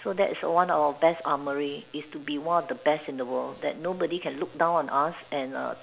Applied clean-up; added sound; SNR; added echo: none; none; none; none.